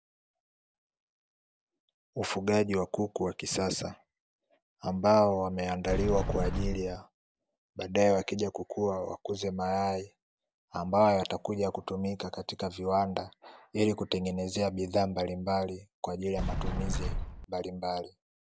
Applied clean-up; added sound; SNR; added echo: none; Sliding door; 0 dB; none.